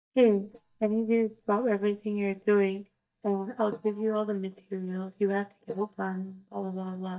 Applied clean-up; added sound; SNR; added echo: neural mask model DeepFilterNet 3.